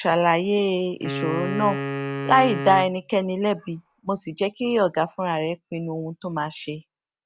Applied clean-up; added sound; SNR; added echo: none; Wind instrument, woodwind instrument; 7 dB; none.